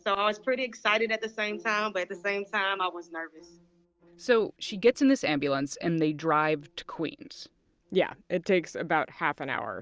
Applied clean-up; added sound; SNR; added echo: none; none; none; none.